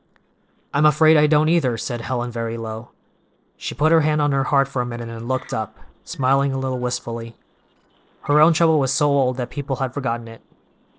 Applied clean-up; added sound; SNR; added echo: neural separator model SepFormer DNS4.